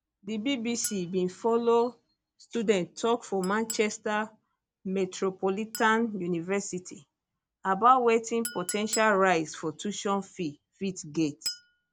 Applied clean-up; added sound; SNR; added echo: none; Chink, clink; 17 dB; none.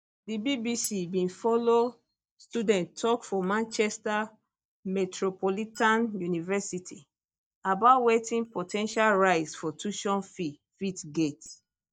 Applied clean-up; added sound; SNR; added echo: neural mask model DeepFilterNet 3.